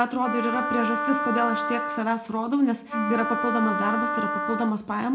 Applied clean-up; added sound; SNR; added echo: none; Wind instrument, woodwind instrument; 2 dB; reverberation time 0.3 s.